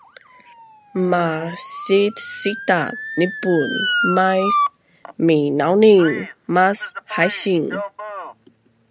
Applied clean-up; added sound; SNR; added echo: none; Motor vehicle (road) / Siren; 8 dB; none.